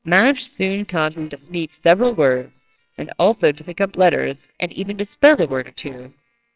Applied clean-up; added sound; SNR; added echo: neural separator model SepFormer WHAMR!.